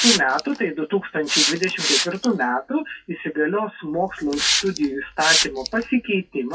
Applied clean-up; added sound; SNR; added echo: classical method WPE with log-MMSE.